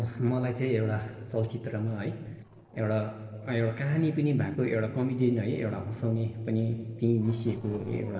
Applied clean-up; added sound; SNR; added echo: neural separator model SepFormer DNS4.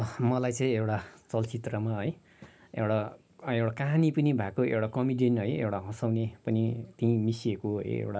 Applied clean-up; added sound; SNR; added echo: none; none; none; none.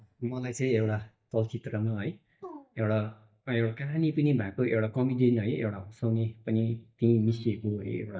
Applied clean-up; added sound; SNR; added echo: neural mask model DeepFilterNet 3.